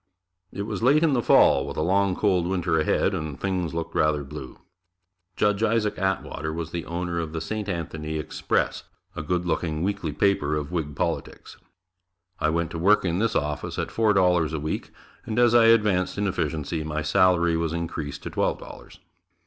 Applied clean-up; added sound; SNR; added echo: none; none; none; none.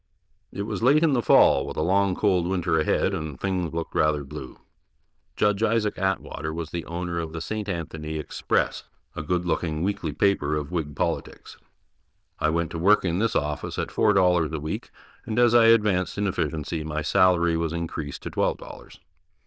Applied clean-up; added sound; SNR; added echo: neural diffusion model UNIVERSE++.